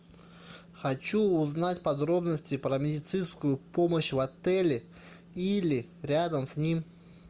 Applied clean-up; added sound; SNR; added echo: none; none; none; none.